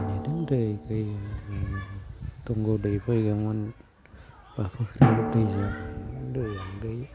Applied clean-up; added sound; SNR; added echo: none; Drum; 4 dB; none.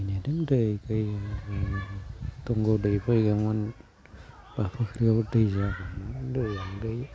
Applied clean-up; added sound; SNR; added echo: none; none; none; none.